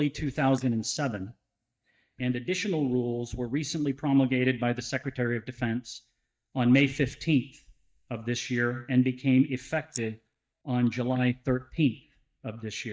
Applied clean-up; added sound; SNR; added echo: neural mask model DeepFilterNet 3.